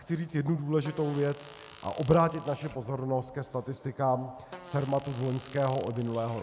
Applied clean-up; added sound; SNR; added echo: none; Fart; 19 dB; none.